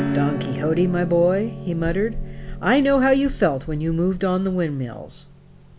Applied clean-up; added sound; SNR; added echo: none; Acoustic guitar / Strum; 10 dB; none.